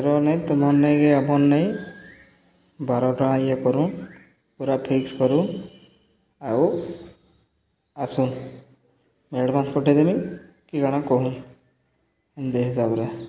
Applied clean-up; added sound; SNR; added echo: none; none; none; none.